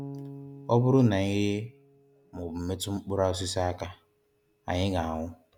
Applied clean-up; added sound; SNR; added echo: none; Bass guitar; 19 dB; none.